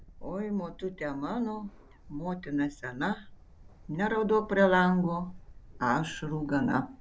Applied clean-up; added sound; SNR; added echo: none; Bird; 18 dB; none.